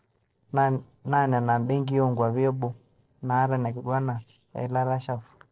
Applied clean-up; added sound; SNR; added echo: neural separator model SepFormer DNS4.